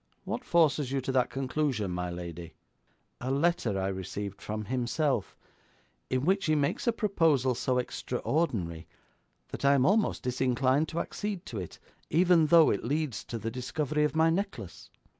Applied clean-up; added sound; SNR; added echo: none; none; none; none.